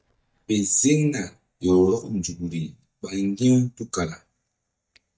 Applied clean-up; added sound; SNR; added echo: neural mask model DeepFilterNet 3.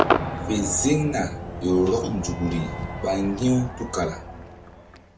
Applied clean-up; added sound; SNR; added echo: none; Crowd / Cheering / Fireworks; 4 dB; none.